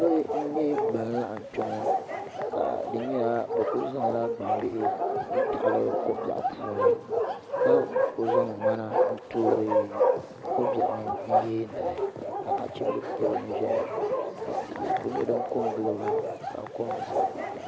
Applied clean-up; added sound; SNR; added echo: none; Bark; -3 dB; none.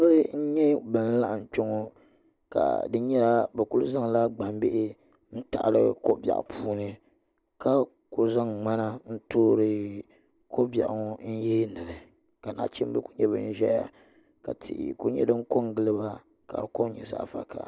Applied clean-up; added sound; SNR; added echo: none; none; none; none.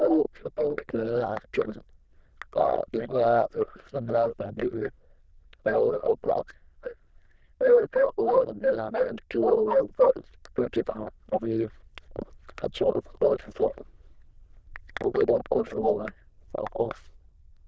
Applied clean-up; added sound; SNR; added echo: neural diffusion model UNIVERSE++.